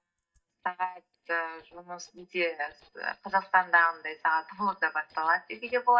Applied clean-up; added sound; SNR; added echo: neural mask model DeepFilterNet 3.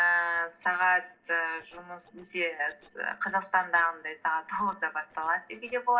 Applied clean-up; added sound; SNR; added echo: neural separator model SepFormer DNS4.